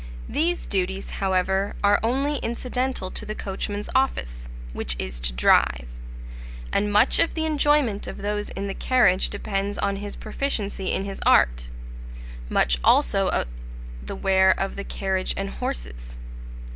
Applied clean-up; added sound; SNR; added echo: none; none; none; none.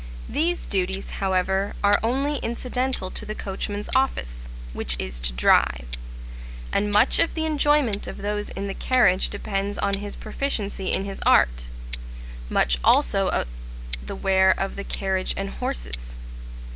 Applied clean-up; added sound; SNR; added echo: none; Tick-tock; 20 dB; none.